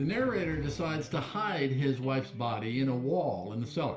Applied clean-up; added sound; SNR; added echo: none; Electric guitar; 17 dB; reverberation time 0.4 s.